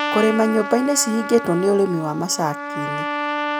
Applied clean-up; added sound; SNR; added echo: none; Trumpet; 6 dB; none.